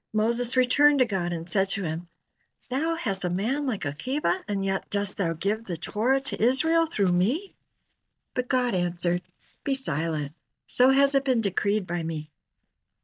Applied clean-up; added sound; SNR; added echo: neural mask model DeepFilterNet 3.